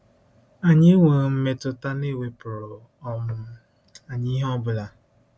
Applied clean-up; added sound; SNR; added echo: none; none; none; none.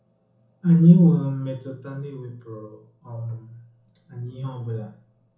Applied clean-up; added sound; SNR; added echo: none; none; none; reverberation time 0.6 s.